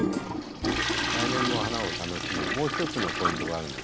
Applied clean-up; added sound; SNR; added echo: none; Toilet flush; -4 dB; none.